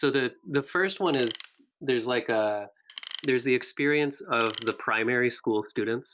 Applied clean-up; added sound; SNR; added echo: none; Tools; 12 dB; none.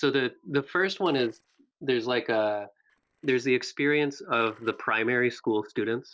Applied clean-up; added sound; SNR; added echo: neural separator model SepFormer DNS4.